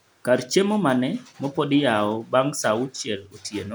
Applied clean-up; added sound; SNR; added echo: none; none; none; none.